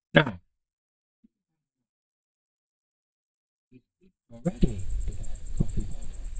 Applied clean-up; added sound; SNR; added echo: neural mask model DeepFilterNet 3.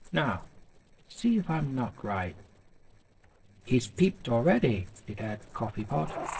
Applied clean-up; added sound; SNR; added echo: neural separator model SepFormer DNS4.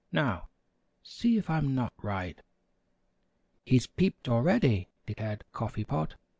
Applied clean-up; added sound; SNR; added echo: none; none; none; none.